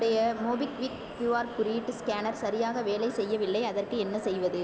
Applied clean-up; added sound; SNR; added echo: none; none; none; none.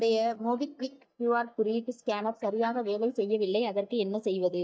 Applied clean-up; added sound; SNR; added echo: neural mask model DeepFilterNet 3.